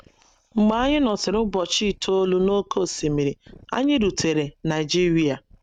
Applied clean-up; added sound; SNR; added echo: neural mask model RNNoise.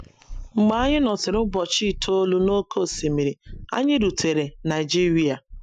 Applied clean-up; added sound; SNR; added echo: classical method Wiener filter.